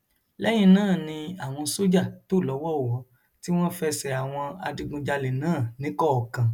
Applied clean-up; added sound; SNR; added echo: none; none; none; none.